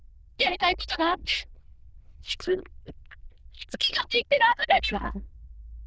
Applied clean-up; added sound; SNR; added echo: neural diffusion model UNIVERSE++.